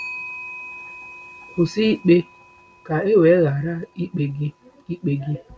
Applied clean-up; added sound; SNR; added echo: none; Clock; 18 dB; none.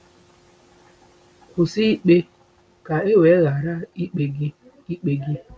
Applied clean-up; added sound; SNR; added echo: none; none; none; none.